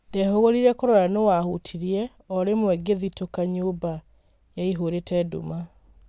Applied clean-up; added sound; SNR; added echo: none; none; none; none.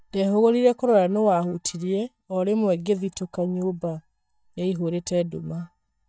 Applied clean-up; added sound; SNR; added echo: neural mask model DeepFilterNet 3.